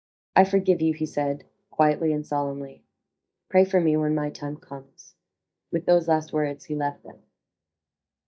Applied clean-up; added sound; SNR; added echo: neural mask model DeepFilterNet 3.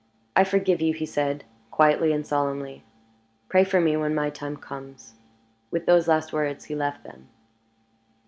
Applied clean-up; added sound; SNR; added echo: none; none; none; none.